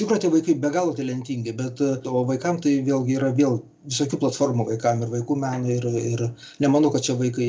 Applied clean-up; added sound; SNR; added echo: none; none; none; none.